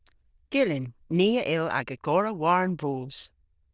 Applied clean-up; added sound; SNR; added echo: neural diffusion model UNIVERSE++.